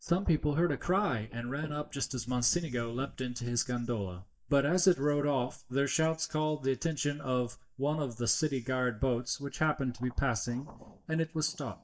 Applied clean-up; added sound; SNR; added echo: neural mask model DeepFilterNet 3.